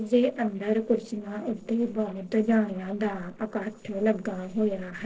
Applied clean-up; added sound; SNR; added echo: neural separator model SepFormer DNS4.